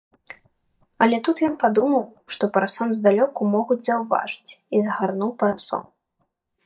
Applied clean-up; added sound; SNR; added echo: neural mask model DeepFilterNet 3.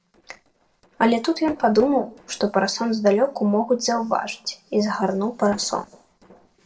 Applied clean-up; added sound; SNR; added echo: neural separator model SepFormer DNS4.